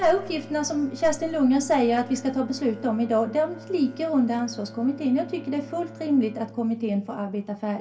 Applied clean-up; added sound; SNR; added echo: none; Bowed string instrument; 18 dB; reverberation time 0.2 s.